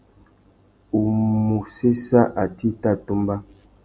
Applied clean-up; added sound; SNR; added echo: none; none; none; none.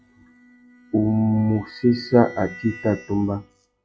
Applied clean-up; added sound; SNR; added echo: classical method log-MMSE.